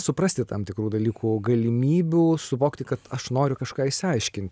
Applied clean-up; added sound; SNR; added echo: none; none; none; none.